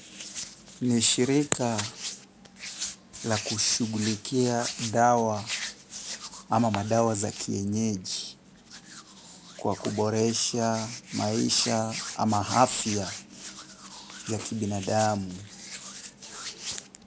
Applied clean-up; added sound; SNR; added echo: none; Hands; 11 dB; none.